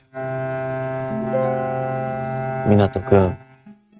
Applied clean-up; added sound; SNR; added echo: neural mask model RNNoise.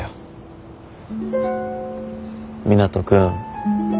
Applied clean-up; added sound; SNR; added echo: none; none; none; none.